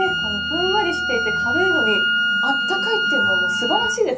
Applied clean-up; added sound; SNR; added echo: none; Wind instrument, woodwind instrument; -3 dB; reverberation time 0.3 s.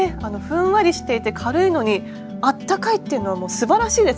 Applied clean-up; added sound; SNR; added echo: none; none; none; none.